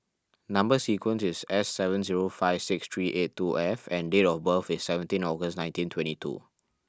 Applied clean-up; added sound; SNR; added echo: none; none; none; none.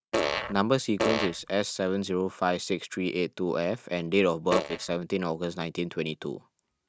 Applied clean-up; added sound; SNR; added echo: neural mask model RNNoise.